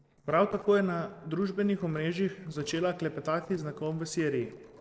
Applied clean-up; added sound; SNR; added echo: neural separator model SepFormer DNS4.